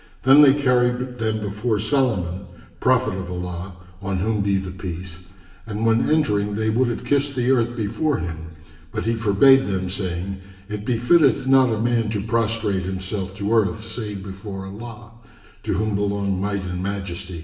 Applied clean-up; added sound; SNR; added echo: none; none; none; reverberation time 1.1 s.